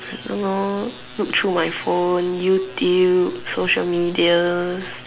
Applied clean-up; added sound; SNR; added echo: none; none; none; none.